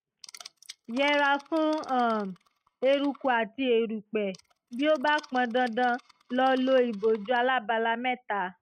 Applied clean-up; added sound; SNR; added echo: neural mask model RNNoise.